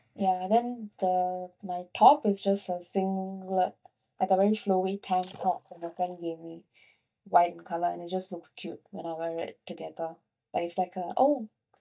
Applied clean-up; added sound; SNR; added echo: neural mask model DeepFilterNet 3.